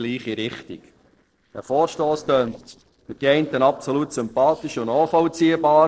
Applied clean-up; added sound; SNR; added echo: neural separator model SepFormer DNS4.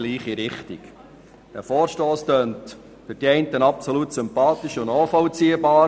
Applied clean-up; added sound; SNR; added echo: none; none; none; none.